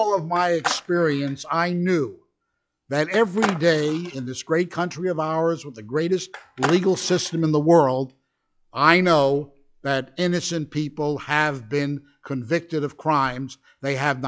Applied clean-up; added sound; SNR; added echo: classical method log-MMSE.